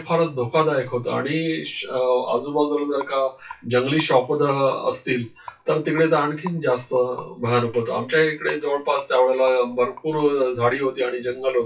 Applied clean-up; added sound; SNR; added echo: classical method WPE with log-MMSE.